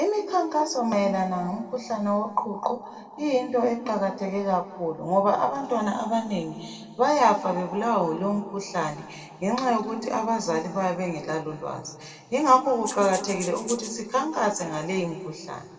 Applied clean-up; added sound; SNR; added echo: none; Rattle (instrument); 11 dB; reverberation time 1.7 s.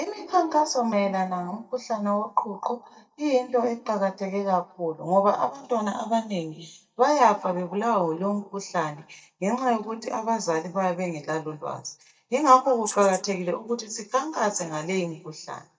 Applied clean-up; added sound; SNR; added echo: neural mask model DeepFilterNet 3.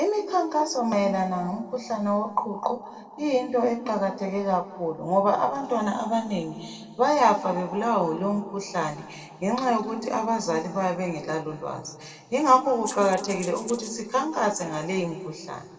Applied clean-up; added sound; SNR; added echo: neural separator model SepFormer DNS4.